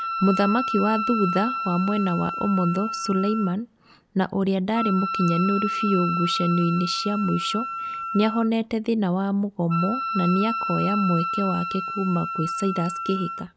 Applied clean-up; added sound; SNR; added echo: none; Wind instrument, woodwind instrument; 5 dB; none.